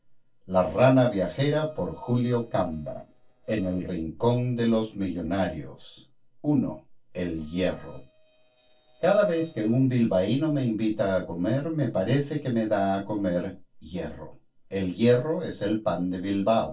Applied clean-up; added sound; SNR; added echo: neural separator model SepFormer DNS4.